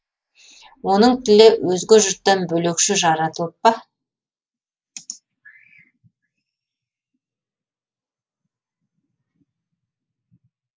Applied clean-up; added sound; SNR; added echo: neural mask model Resemble Enhance denoiser.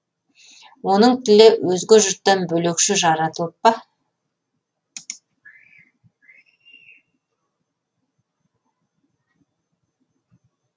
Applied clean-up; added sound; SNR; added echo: none; none; none; none.